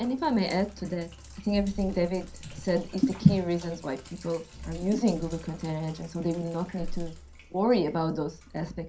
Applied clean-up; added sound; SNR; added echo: none; Sink (filling or washing); 13 dB; reverberation time 0.3 s.